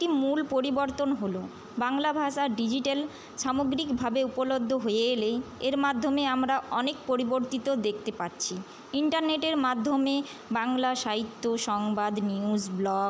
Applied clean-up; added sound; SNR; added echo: none; none; none; none.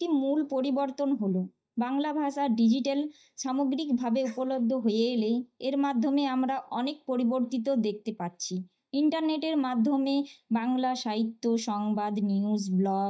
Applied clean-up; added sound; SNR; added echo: neural mask model DeepFilterNet 3.